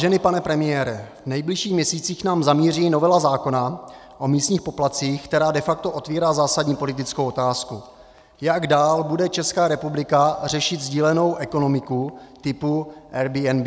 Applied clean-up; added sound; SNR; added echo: none; none; none; none.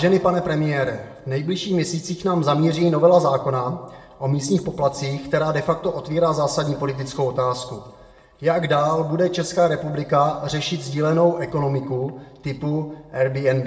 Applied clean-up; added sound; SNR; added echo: none; none; none; reverberation time 0.7 s.